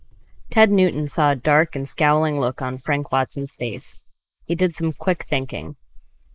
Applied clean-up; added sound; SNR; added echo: neural mask model Resemble Enhance denoiser.